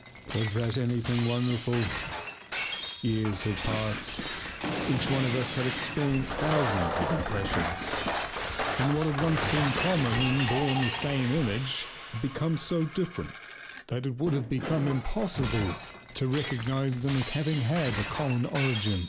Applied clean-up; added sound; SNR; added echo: none; Shatter; 4 dB; none.